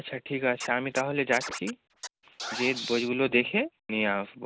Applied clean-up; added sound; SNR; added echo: none; Scratching (performance technique); 10 dB; none.